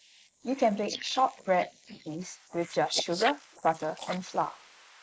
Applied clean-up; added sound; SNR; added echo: neural mask model Resemble Enhance denoiser.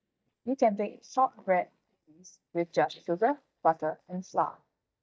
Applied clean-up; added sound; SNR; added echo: neural mask model DeepFilterNet 3.